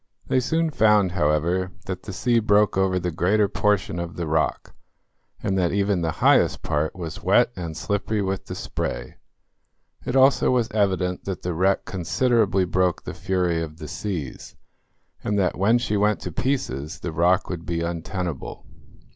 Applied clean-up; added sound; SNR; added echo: none; none; none; none.